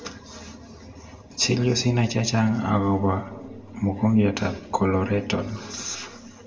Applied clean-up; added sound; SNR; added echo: none; none; none; reverberation time 1.6 s.